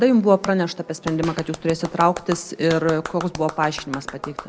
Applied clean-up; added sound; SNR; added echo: none; Clapping; 13 dB; none.